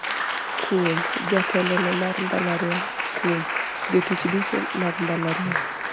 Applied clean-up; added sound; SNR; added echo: none; Applause; 1 dB; none.